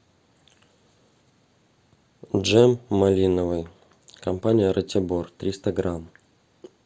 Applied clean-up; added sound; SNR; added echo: none; none; none; none.